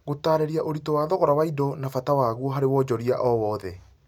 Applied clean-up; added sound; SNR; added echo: none; none; none; none.